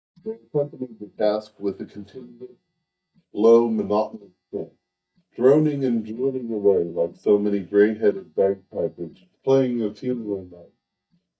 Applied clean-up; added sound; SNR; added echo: neural mask model DeepFilterNet 3.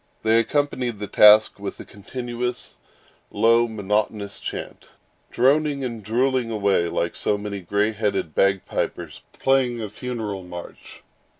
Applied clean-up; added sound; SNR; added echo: none; none; none; none.